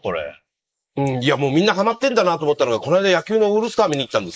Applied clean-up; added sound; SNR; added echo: neural mask model Resemble Enhance denoiser.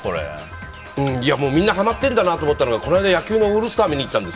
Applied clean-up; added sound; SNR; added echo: none; none; none; none.